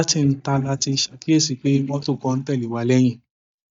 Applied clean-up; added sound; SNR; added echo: neural mask model DeepFilterNet 3.